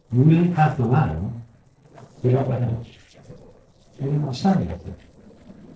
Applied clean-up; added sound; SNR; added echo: neural separator model SepFormer DNS4.